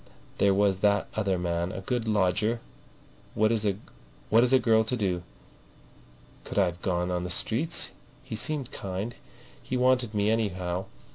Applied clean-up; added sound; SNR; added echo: none; none; none; none.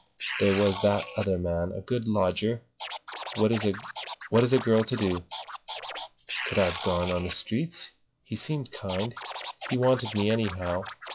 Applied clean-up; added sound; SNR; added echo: classical method log-MMSE.